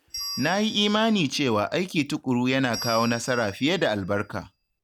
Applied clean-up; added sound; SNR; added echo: none; Bell; 14 dB; none.